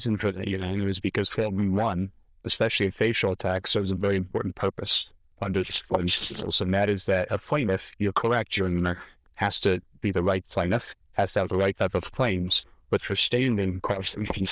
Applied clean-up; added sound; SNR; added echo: neural diffusion model UNIVERSE++.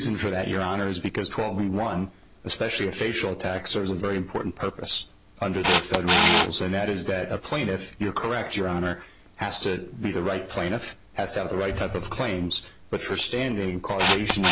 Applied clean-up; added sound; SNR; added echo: none; Camera; 4 dB; none.